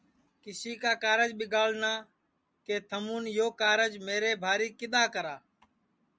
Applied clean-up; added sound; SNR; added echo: none; none; none; none.